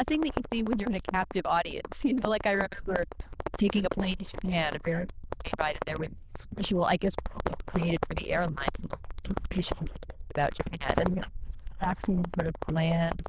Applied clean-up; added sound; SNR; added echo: neural diffusion model UNIVERSE++.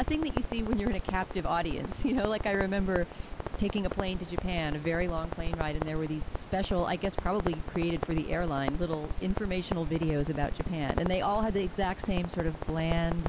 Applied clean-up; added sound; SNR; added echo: none; Crackle; 3 dB; none.